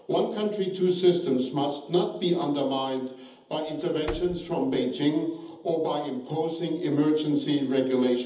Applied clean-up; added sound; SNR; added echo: none; Slam / Wood; 17 dB; reverberation time 0.8 s.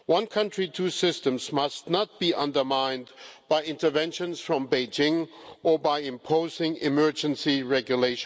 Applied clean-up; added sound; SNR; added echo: none; none; none; none.